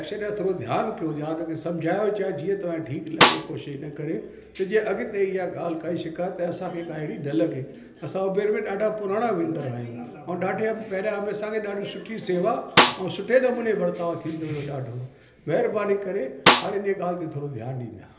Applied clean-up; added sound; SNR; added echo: none; Snare drum; -5 dB; reverberation time 1.4 s.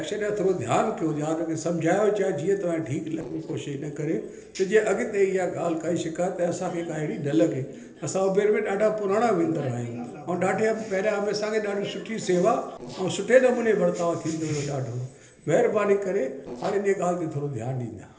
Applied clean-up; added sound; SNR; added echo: neural separator model SepFormer DNS4.